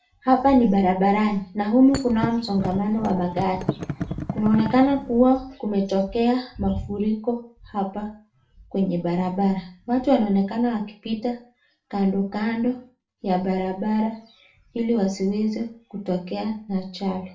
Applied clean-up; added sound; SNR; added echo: none; Thump, thud; 8 dB; reverberation time 0.3 s.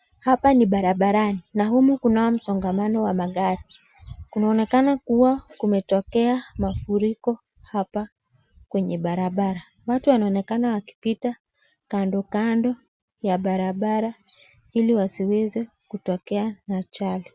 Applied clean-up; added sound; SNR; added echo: none; none; none; none.